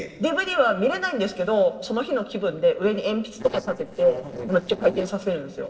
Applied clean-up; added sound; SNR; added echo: neural separator model SepFormer DNS4.